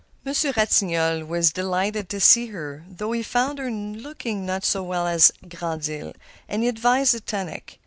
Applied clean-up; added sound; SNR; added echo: none; none; none; none.